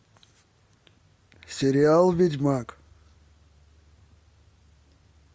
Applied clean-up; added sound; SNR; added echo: none; none; none; none.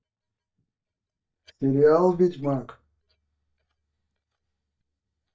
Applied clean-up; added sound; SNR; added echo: neural mask model DeepFilterNet 3.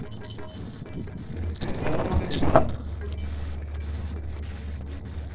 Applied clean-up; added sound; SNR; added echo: neural separator model SepFormer DNS4.